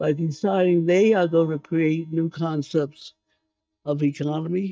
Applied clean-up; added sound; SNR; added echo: neural mask model DeepFilterNet 3.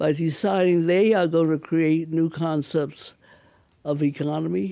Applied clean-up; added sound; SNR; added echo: none; none; none; none.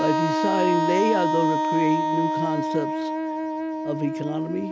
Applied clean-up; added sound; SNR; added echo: none; Wind instrument, woodwind instrument; -2 dB; none.